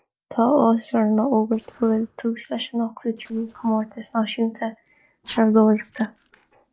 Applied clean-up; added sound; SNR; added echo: neural separator model SepFormer DNS4.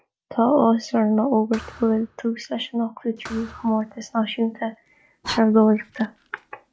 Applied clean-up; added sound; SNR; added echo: none; Thump, thud + Fire; 19 dB; none.